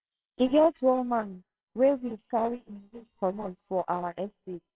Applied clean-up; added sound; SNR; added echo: neural separator model SepFormer WHAMR!.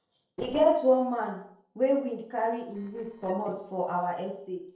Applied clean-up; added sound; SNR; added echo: neural separator model SepFormer DNS4.